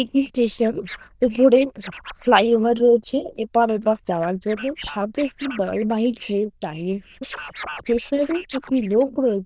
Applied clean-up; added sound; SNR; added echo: neural diffusion model UNIVERSE++.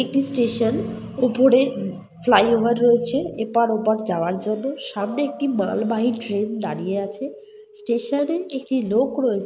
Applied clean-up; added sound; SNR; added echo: none; none; none; none.